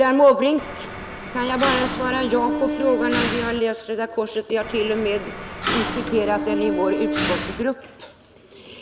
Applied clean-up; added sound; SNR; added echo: none; Mechanisms; 3 dB; none.